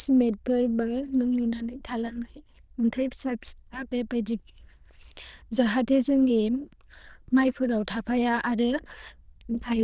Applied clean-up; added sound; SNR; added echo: neural diffusion model UNIVERSE++.